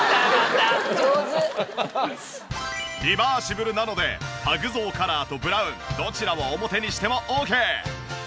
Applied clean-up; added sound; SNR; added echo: none; none; none; none.